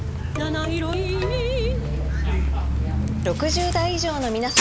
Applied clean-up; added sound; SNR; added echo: none; Bus; -3 dB; none.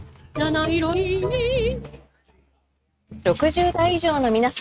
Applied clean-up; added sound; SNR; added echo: neural mask model RNNoise.